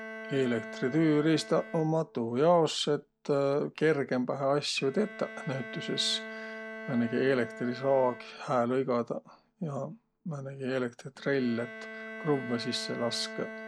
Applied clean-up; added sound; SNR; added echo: none; Bowed string instrument; 14 dB; none.